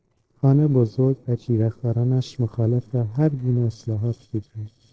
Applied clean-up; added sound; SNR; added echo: neural separator model SepFormer DNS4.